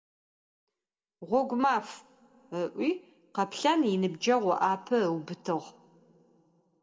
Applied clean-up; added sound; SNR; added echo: none; none; none; reverberation time 0.9 s.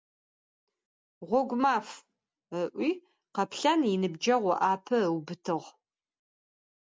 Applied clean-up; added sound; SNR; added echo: none; none; none; none.